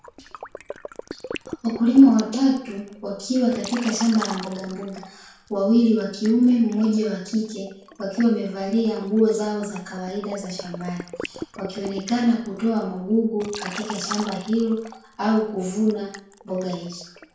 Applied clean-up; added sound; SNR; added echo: none; Liquid; 16 dB; reverberation time 0.5 s.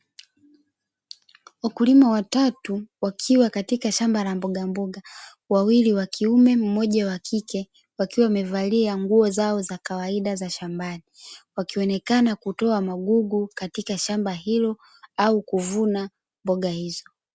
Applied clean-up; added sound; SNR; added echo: none; none; none; none.